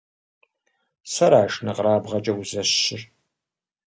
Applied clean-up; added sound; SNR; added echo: none; none; none; none.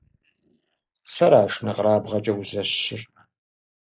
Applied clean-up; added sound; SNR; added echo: neural mask model Resemble Enhance denoiser.